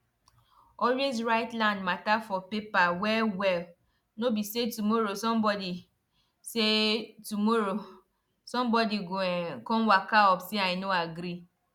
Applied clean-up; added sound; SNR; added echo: none; none; none; none.